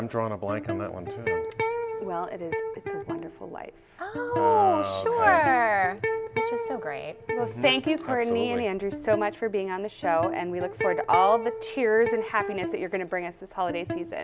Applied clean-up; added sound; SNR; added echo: none; Electric guitar; 7 dB; none.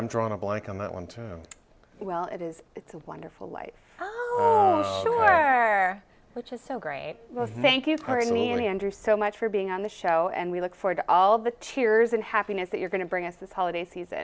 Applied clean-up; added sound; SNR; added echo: none; none; none; none.